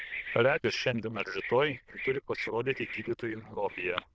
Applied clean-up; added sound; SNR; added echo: neural diffusion model UNIVERSE++.